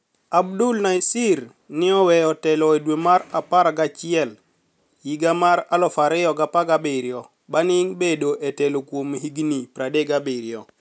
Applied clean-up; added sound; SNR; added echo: none; none; none; none.